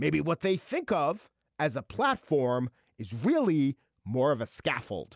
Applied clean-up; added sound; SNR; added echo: none; none; none; none.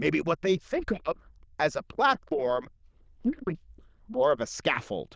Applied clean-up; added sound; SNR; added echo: neural diffusion model UNIVERSE++.